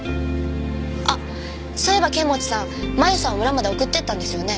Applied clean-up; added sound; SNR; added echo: none; none; none; none.